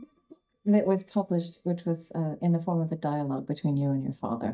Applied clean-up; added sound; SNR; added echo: neural mask model DeepFilterNet 3.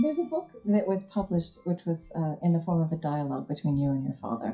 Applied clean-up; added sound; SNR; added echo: classical method WPE with log-MMSE.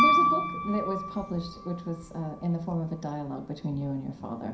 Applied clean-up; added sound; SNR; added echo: none; Piano; -2 dB; reverberation time 0.5 s.